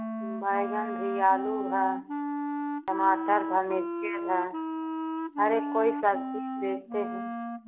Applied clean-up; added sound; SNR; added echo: none; Wind instrument, woodwind instrument; 4 dB; none.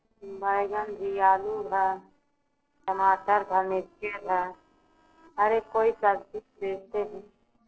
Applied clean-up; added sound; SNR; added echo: neural separator model SepFormer DNS4.